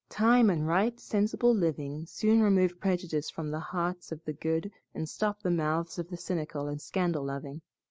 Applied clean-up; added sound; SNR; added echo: none; none; none; none.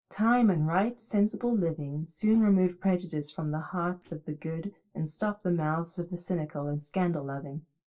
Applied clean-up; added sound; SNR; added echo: neural separator model SepFormer DNS4.